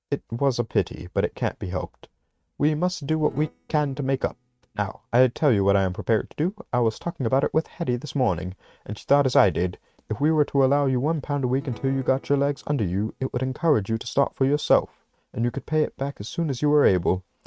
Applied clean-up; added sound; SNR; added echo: neural mask model RNNoise.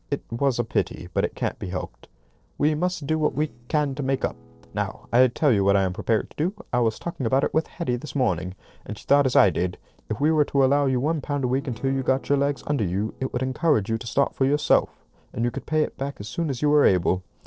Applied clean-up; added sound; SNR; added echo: neural separator model SepFormer DNS4.